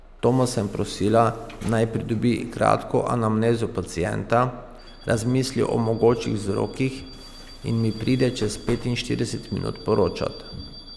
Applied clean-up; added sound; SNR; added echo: none; Bus / Alarm; 18 dB; none.